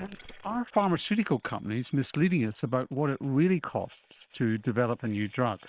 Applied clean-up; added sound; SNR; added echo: neural separator model SepFormer WHAM!.